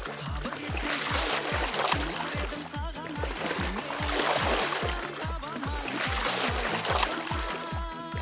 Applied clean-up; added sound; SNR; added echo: none; Splash, splatter; -2 dB; none.